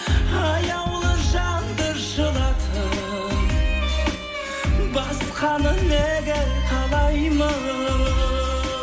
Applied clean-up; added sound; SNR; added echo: none; Bass drum; 16 dB; reverberation time 1.1 s.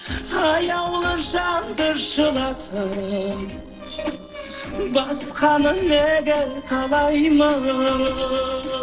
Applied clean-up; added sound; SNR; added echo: neural separator model SepFormer DNS4.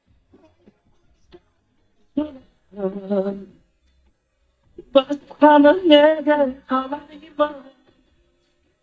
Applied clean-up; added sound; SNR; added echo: neural mask model DeepFilterNet 3.